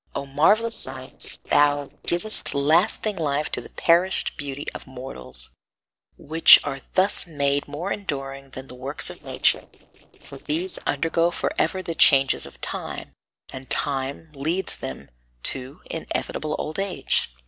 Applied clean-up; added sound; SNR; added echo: neural separator model SepFormer DNS4.